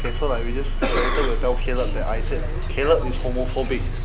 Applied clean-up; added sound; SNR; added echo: none; Bus; -4 dB; none.